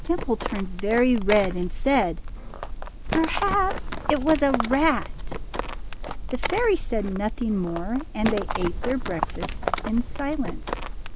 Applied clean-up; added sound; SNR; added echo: none; Livestock, farm animals, working animals; 3 dB; none.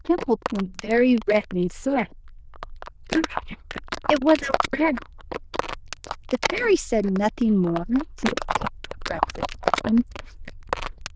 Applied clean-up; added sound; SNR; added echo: neural diffusion model UNIVERSE++.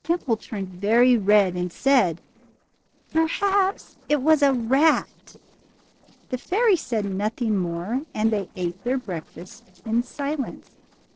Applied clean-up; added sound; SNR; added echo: neural separator model SepFormer DNS4.